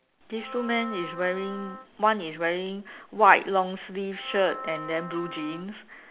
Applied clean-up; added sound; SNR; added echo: none; Wind instrument, woodwind instrument; 13 dB; none.